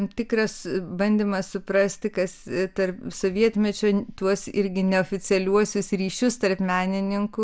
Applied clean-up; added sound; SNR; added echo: none; none; none; none.